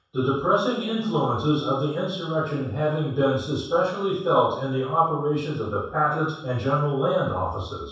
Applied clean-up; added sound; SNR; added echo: none; none; none; reverberation time 0.7 s.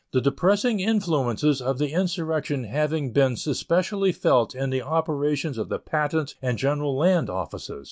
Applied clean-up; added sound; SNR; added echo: none; none; none; none.